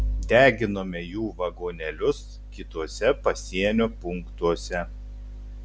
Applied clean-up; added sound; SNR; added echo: none; none; none; none.